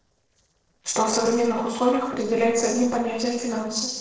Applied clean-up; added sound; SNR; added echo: neural separator model SepFormer DNS4.